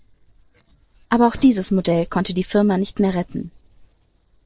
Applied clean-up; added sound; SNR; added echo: neural separator model SepFormer DNS4.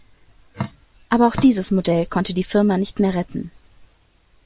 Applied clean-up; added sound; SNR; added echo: none; Drip; 10 dB; none.